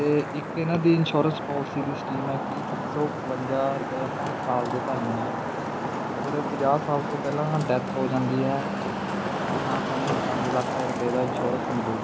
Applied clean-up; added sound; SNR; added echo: none; Traffic noise, roadway noise; 2 dB; none.